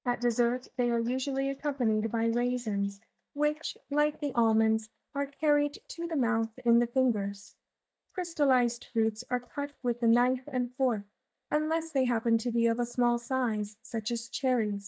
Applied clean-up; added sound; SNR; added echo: neural mask model DeepFilterNet 3.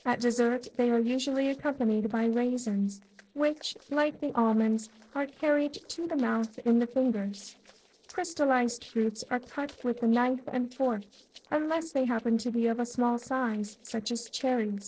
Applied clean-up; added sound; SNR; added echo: neural separator model SepFormer DNS4.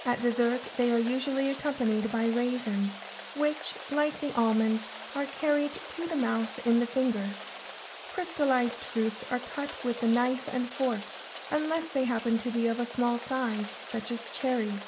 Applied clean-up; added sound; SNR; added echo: none; Rain; 12 dB; reverberation time 0.4 s.